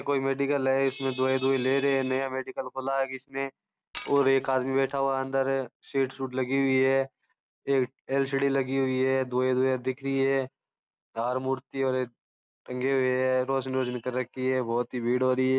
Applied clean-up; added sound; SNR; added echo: none; Glass; 5 dB; none.